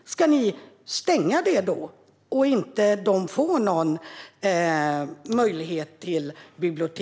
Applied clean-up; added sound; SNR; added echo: none; none; none; none.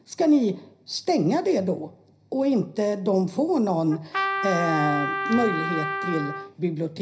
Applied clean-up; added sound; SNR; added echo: none; Trumpet; 4 dB; reverberation time 0.4 s.